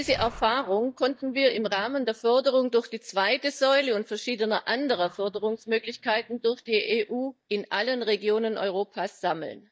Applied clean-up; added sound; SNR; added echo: neural mask model DeepFilterNet 3.